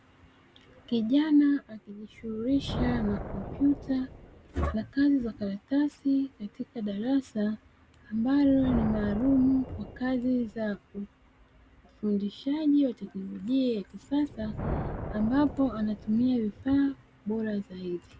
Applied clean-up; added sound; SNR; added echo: none; Thunder; 12 dB; none.